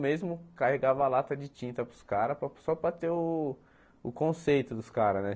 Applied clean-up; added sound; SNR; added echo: none; none; none; none.